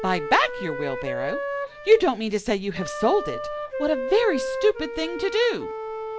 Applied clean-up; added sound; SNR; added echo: none; Wind instrument, woodwind instrument; 7 dB; none.